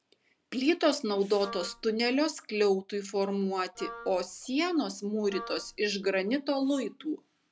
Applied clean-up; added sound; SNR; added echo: none; Wind instrument, woodwind instrument; 16 dB; none.